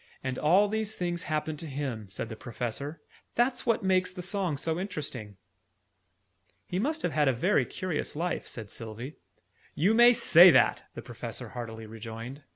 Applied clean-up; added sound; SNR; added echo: none; none; none; none.